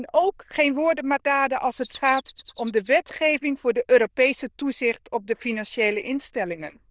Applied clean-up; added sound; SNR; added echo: neural diffusion model UNIVERSE++.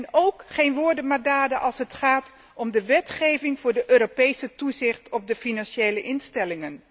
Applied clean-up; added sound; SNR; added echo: none; none; none; none.